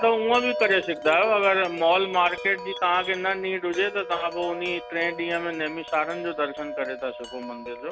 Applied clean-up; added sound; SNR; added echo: none; Wind chime; 12 dB; none.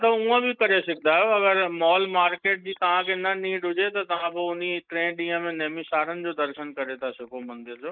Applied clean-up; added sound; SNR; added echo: neural mask model Resemble Enhance denoiser.